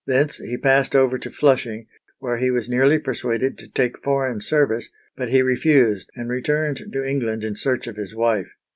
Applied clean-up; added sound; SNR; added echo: none; none; none; none.